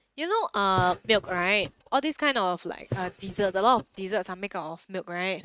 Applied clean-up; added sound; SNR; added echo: neural mask model RNNoise.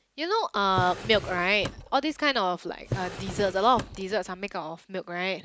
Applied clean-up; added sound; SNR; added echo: none; Drawer open or close; 11 dB; none.